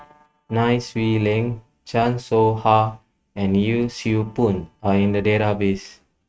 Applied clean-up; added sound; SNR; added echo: neural mask model RNNoise.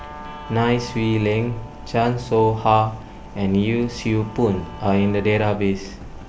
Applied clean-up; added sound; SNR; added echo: none; Guitar; 20 dB; none.